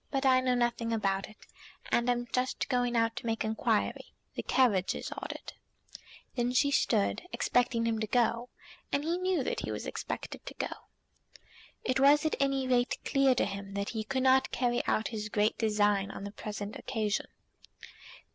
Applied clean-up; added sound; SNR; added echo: none; none; none; none.